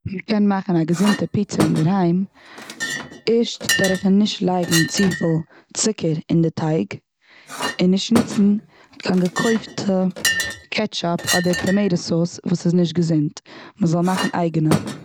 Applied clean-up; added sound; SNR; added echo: none; Chink, clink; 9 dB; none.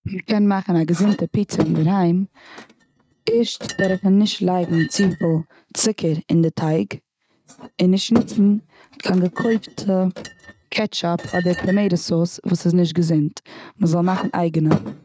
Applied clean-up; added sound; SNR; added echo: neural mask model RNNoise.